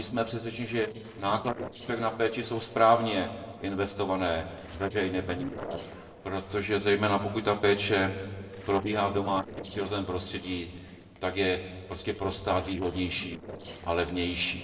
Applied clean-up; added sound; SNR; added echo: neural separator model SepFormer DNS4.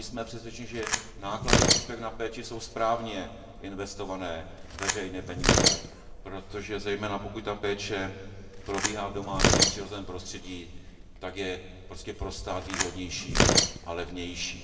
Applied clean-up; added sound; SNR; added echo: none; Tearing; -5 dB; reverberation time 1.5 s.